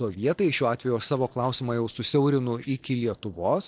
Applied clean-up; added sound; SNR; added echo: neural separator model SepFormer DNS4.